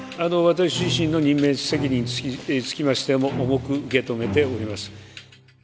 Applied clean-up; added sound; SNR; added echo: none; none; none; none.